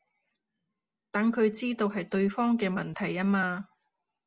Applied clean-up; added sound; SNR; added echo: none; none; none; none.